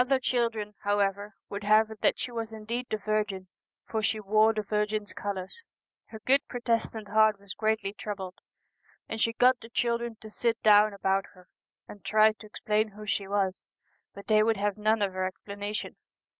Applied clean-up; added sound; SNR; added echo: none; none; none; none.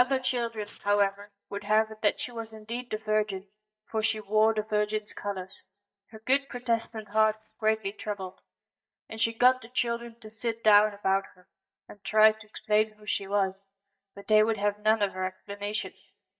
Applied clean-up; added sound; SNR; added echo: neural mask model DeepFilterNet 3.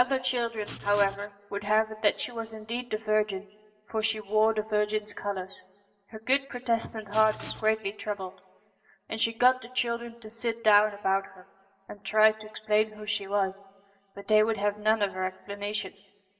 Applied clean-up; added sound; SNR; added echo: none; Writing; 15 dB; reverberation time 0.6 s.